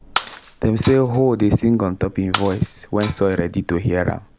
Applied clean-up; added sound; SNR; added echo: none; Shatter; 13 dB; none.